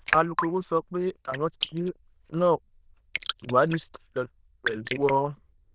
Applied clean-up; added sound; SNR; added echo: neural diffusion model UNIVERSE++.